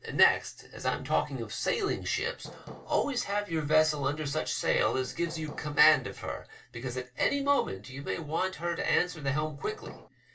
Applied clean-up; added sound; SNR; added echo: none; Hammer; 16 dB; reverberation time 0.2 s.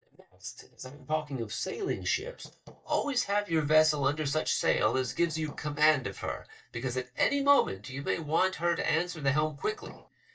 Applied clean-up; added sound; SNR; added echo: neural mask model DeepFilterNet 3.